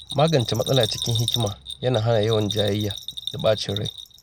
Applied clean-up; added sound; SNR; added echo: none; Bell; 9 dB; none.